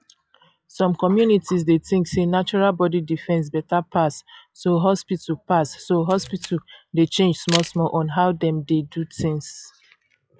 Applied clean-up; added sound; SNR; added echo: classical method log-MMSE.